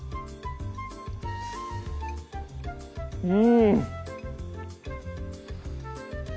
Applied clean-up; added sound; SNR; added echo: none; none; none; none.